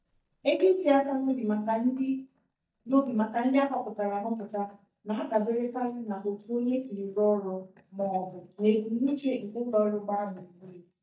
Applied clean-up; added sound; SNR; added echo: neural mask model DeepFilterNet 3.